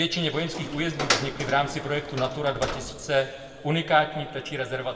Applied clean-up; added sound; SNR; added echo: none; Door; 8 dB; reverberation time 1.9 s.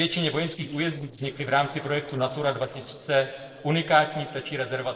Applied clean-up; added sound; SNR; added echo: neural separator model SepFormer DNS4.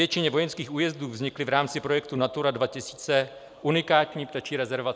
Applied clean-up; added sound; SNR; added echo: none; none; none; none.